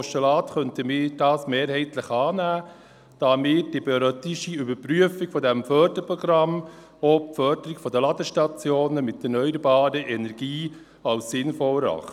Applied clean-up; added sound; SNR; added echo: none; none; none; none.